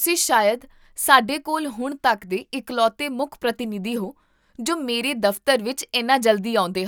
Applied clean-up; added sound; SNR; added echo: none; none; none; none.